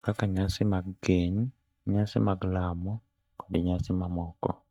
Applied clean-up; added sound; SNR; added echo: neural mask model DeepFilterNet 3.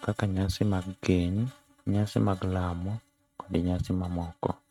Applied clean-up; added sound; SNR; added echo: neural mask model RNNoise.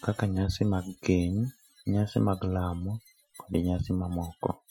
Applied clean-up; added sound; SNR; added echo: classical method Wiener filter.